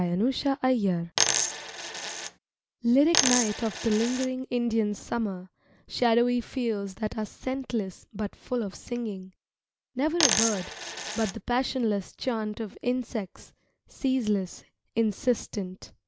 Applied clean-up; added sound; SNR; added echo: none; Coin (dropping); 0 dB; none.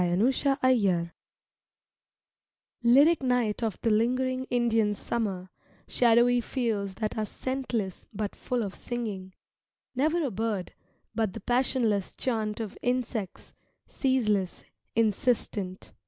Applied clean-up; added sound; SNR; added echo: none; none; none; none.